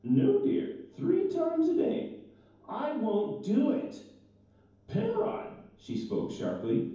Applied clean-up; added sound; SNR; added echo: none; none; none; reverberation time 0.9 s.